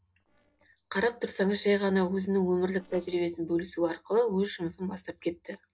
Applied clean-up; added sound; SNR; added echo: neural separator model SepFormer DNS4.